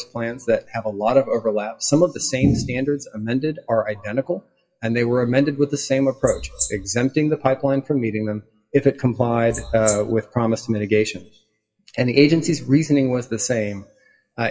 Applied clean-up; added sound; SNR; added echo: classical method WPE with log-MMSE.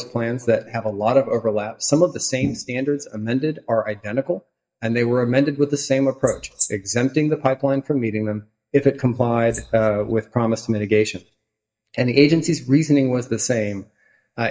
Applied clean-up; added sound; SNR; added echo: neural mask model DeepFilterNet 3.